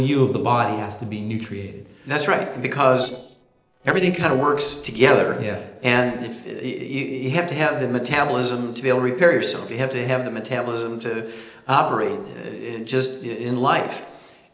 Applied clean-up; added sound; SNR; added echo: neural separator model SepFormer DNS4.